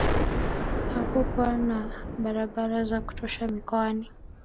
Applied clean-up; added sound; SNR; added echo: none; Explosion; 1 dB; none.